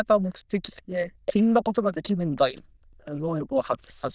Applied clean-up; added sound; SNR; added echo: neural diffusion model UNIVERSE++.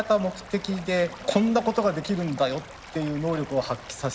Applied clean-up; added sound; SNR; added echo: none; Stream / Liquid; 18 dB; none.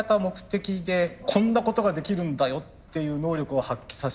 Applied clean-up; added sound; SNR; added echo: none; none; none; none.